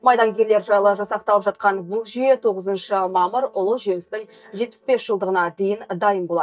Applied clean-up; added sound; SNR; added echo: neural mask model DeepFilterNet 3.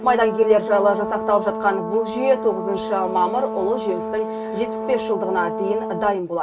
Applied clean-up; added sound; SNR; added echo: none; Brass instrument; 6 dB; reverberation time 0.2 s.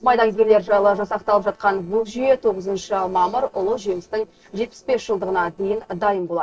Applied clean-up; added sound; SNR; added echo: neural separator model SepFormer DNS4.